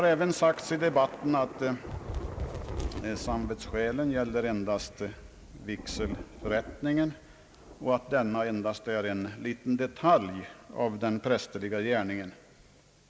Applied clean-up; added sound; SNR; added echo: none; Thunder / Rain; 12 dB; none.